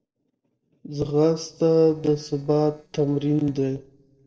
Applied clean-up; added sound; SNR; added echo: neural separator model SepFormer DNS4.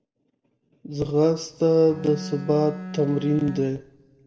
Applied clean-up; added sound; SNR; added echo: none; Bowed string instrument; 11 dB; reverberation time 0.9 s.